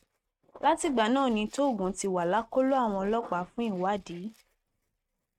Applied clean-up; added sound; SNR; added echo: neural mask model RNNoise.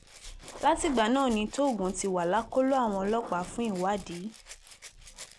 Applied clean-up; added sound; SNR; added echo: none; Rattle (instrument) + Purr; 18 dB; none.